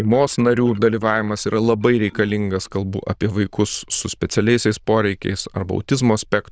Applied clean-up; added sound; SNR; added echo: neural diffusion model UNIVERSE++.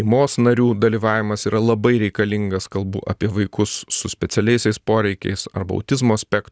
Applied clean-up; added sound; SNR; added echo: none; none; none; none.